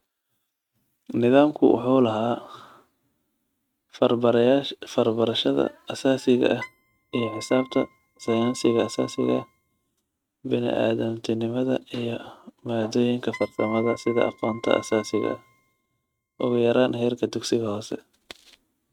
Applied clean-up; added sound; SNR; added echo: neural mask model RNNoise.